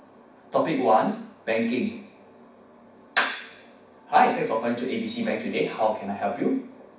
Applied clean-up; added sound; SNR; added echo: none; none; none; reverberation time 0.6 s.